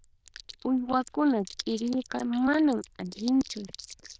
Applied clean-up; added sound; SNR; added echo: neural diffusion model UNIVERSE++.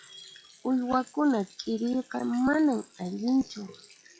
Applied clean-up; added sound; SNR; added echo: classical method log-MMSE.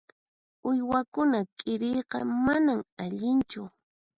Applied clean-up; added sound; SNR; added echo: none; none; none; none.